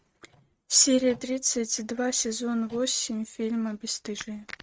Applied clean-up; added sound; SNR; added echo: neural mask model RNNoise.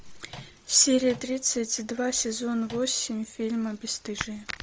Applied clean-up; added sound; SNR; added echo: none; Microwave oven; 20 dB; none.